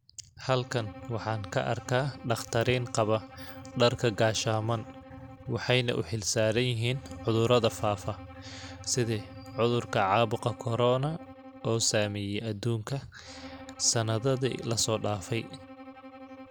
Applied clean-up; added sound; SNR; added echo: none; Bowed string instrument; 18 dB; none.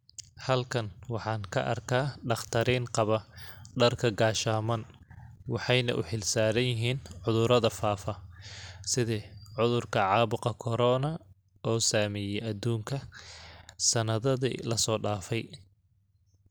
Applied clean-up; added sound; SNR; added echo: none; none; none; none.